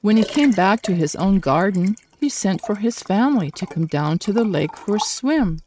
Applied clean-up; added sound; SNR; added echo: neural mask model RNNoise.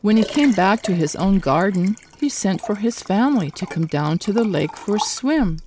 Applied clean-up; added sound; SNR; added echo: none; Liquid; 14 dB; none.